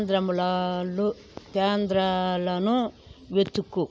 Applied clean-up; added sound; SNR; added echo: none; none; none; none.